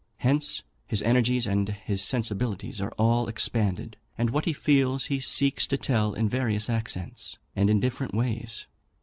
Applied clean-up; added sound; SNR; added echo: none; none; none; none.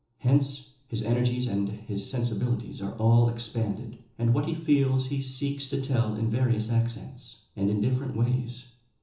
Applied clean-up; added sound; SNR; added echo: none; none; none; reverberation time 0.6 s.